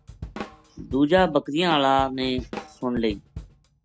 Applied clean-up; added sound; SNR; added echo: none; Drum kit; 15 dB; none.